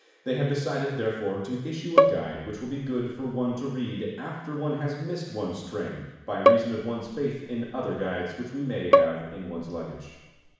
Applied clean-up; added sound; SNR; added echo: none; Bowed string instrument; -5 dB; reverberation time 1.1 s.